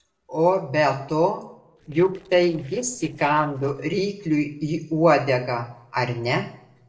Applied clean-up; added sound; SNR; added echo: neural separator model SepFormer DNS4.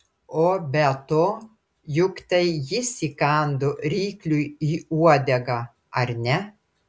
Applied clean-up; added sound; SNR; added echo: none; none; none; none.